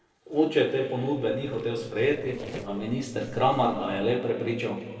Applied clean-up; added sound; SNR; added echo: neural separator model SepFormer DNS4.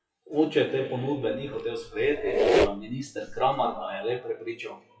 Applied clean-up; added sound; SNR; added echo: classical method WPE with log-MMSE.